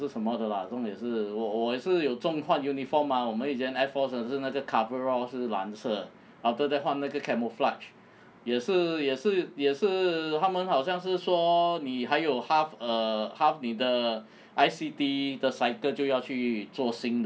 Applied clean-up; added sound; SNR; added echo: none; none; none; none.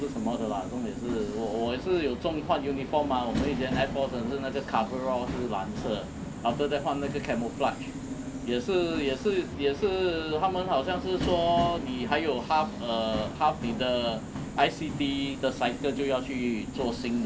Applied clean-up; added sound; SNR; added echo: none; Subway, metro, underground; 7 dB; none.